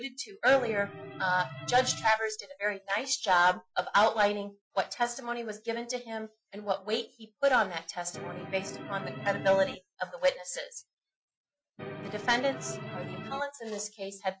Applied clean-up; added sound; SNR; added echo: classical method Wiener filter.